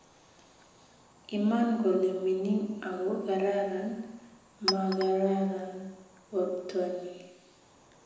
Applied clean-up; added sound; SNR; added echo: none; Chink, clink; 14 dB; reverberation time 0.9 s.